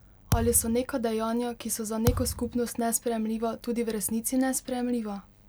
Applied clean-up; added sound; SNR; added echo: none; Thump, thud; 5 dB; none.